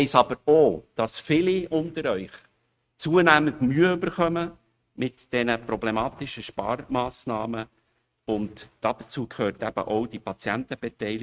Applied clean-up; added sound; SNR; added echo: neural mask model RNNoise.